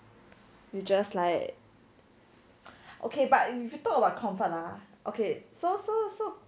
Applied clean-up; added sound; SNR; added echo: none; none; none; none.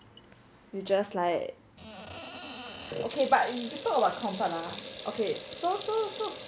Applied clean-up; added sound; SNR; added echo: none; Sink (filling or washing) / Water tap, faucet; 11 dB; none.